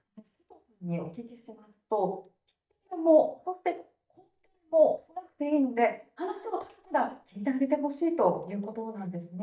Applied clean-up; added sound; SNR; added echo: neural mask model DeepFilterNet 3.